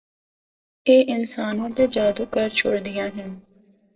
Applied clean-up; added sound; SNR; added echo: neural separator model SepFormer DNS4.